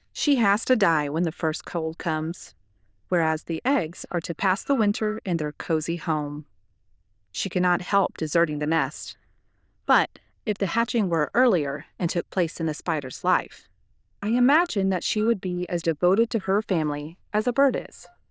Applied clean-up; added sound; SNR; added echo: neural diffusion model UNIVERSE++.